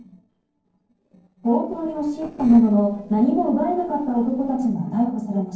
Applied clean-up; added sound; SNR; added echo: neural separator model SepFormer DNS4.